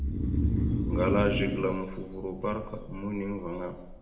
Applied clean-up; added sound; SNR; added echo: none; Breathing; -1 dB; reverberation time 0.6 s.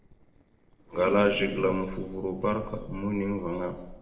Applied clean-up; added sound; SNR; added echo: neural separator model SepFormer DNS4.